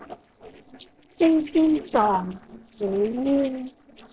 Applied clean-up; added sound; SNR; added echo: neural separator model SepFormer DNS4.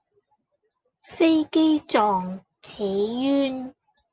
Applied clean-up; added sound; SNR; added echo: none; none; none; none.